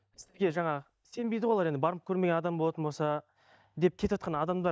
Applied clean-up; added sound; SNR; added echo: neural mask model DeepFilterNet 3.